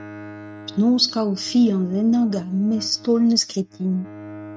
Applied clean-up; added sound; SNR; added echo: neural mask model RNNoise.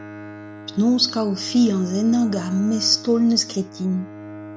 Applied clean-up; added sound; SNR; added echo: none; Bowed string instrument; 15 dB; none.